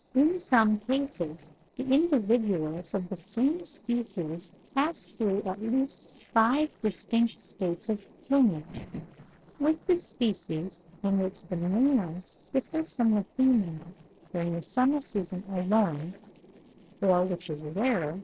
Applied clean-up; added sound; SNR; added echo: neural separator model SepFormer DNS4.